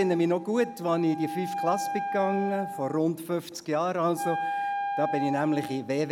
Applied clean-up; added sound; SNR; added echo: none; Wind instrument, woodwind instrument; 6 dB; none.